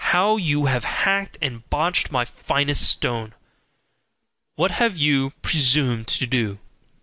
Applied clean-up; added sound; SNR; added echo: none; none; none; none.